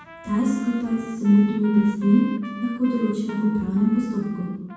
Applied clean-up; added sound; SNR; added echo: none; Trumpet; 19 dB; reverberation time 1.1 s.